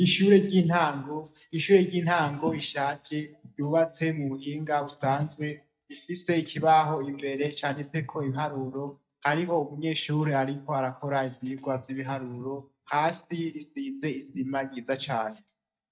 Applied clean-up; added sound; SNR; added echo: neural mask model DeepFilterNet 3.